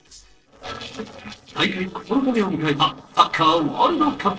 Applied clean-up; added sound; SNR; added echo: neural separator model SepFormer DNS4.